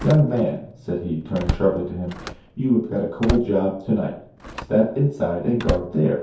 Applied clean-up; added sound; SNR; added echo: none; Slam; 10 dB; reverberation time 0.6 s.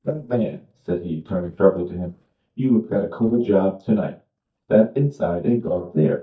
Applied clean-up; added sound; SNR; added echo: neural mask model DeepFilterNet 3.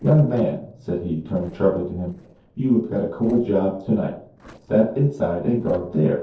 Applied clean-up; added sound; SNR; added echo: neural separator model SepFormer DNS4.